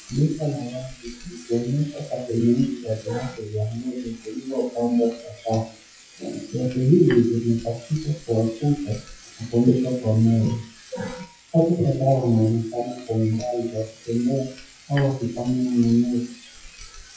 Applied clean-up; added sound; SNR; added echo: classical method WPE with log-MMSE.